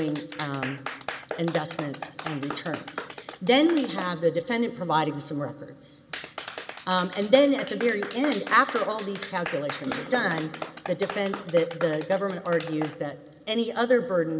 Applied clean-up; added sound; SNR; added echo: none; Clapping; 12 dB; none.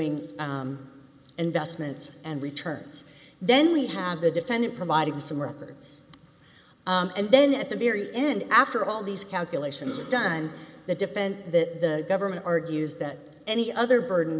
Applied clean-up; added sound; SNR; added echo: none; none; none; none.